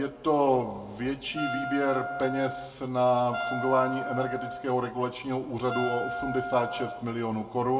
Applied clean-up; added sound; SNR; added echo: none; Wind instrument, woodwind instrument; 6 dB; reverberation time 1.0 s.